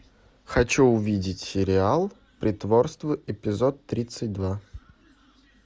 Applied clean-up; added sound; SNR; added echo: none; none; none; none.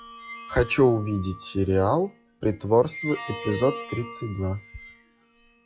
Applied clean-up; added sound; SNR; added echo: classical method log-MMSE.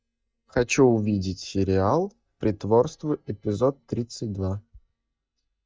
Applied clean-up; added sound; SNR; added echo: neural mask model DeepFilterNet 3.